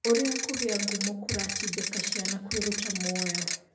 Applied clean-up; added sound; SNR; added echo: none; Ratchet, pawl / Percussion; 0 dB; reverberation time 0.7 s.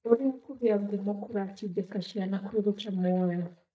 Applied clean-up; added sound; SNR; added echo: neural mask model DeepFilterNet 3.